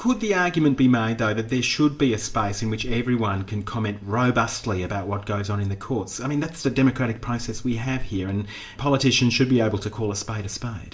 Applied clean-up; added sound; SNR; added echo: none; Wind; 10 dB; reverberation time 0.4 s.